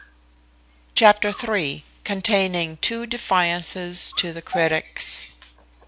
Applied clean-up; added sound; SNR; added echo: none; Dog; 19 dB; none.